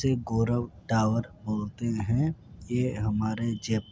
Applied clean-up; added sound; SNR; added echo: none; none; none; none.